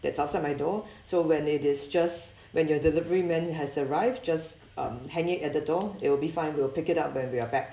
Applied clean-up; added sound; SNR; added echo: none; none; none; none.